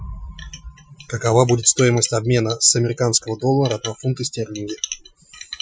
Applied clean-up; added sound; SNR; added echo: classical method Wiener filter.